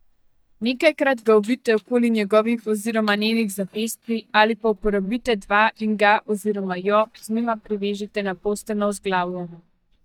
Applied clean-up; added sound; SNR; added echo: neural mask model DeepFilterNet 3.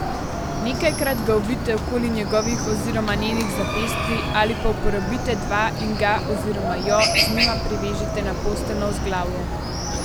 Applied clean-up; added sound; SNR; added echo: none; Chicken, rooster; 0 dB; none.